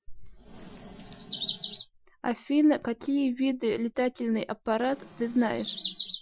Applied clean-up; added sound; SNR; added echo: classical method Wiener filter.